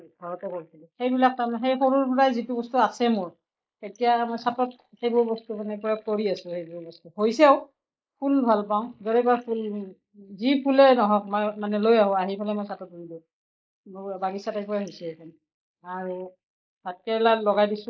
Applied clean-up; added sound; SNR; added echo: neural mask model Resemble Enhance denoiser.